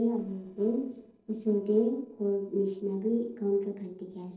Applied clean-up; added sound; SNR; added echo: neural separator model SepFormer DNS4.